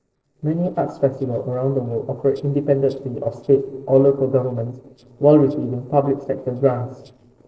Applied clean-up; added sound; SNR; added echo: neural separator model SepFormer DNS4.